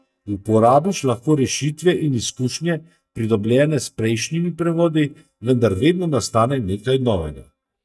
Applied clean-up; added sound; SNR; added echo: neural mask model DeepFilterNet 3.